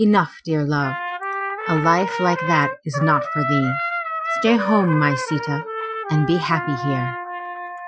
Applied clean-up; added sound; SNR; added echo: classical method Wiener filter.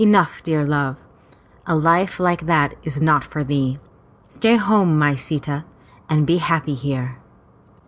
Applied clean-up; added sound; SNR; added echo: none; none; none; none.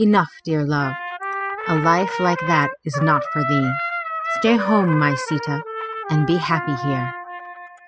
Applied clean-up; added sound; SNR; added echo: classical method spectral subtraction.